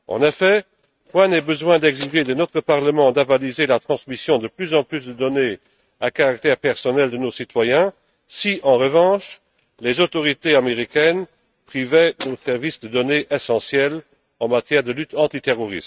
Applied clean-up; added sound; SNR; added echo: neural mask model RNNoise.